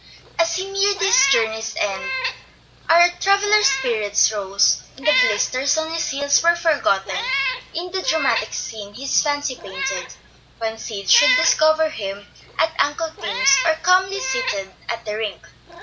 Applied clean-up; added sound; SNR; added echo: none; Meow; 7 dB; none.